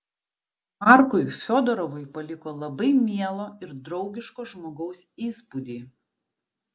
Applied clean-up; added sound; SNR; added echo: none; none; none; none.